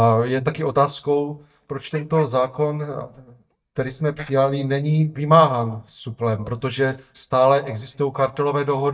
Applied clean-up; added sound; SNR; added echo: neural mask model DeepFilterNet 3.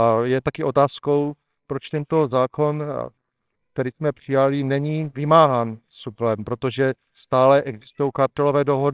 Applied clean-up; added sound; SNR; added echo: neural separator model SepFormer WHAMR!.